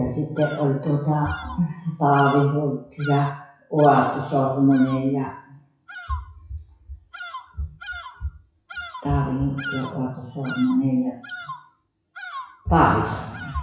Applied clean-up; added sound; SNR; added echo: classical method WPE with log-MMSE.